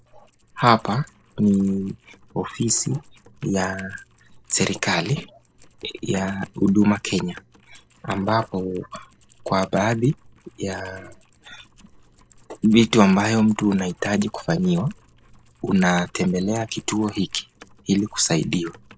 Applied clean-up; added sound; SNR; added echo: neural separator model SepFormer DNS4.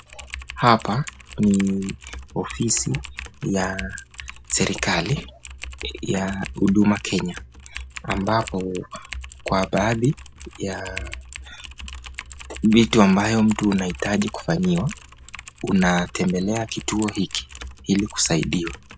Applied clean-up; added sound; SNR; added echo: none; Typing; 14 dB; none.